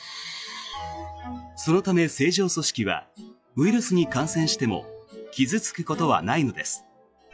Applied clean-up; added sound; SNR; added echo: classical method log-MMSE.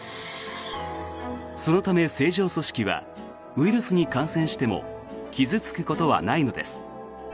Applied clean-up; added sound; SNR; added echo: none; Bowed string instrument + Guitar; 17 dB; none.